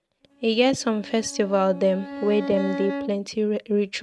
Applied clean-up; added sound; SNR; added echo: neural mask model RNNoise.